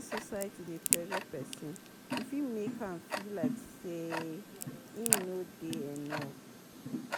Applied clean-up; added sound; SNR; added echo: none; Crack + Tick-tock; -2 dB; none.